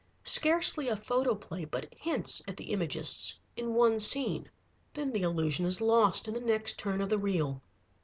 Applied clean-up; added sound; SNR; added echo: none; none; none; none.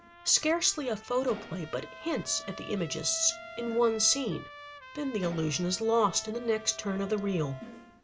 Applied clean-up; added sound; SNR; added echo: none; Trumpet + Mechanisms; 16 dB; none.